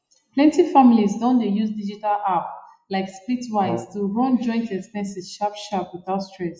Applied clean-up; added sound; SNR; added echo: classical method log-MMSE.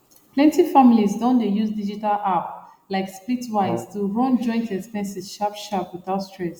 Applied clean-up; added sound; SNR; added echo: none; Brass instrument; 14 dB; none.